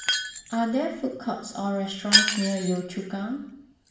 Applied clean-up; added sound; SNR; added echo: none; Shatter; 0 dB; reverberation time 0.7 s.